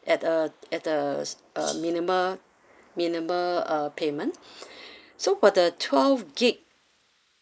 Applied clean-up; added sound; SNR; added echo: neural mask model Resemble Enhance denoiser.